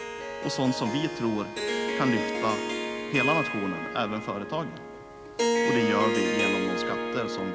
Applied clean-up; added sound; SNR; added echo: none; Harp; -1 dB; none.